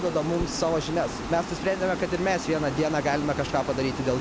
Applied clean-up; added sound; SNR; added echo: none; Water; 8 dB; none.